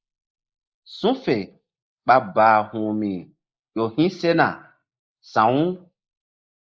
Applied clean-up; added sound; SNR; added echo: neural mask model Resemble Enhance denoiser.